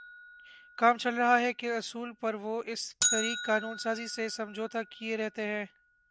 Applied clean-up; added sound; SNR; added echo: none; Bell; 7 dB; none.